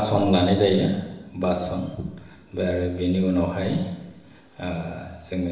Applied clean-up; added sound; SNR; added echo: none; none; none; reverberation time 1.0 s.